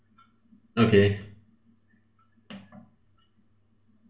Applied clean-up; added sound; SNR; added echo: none; none; none; reverberation time 0.4 s.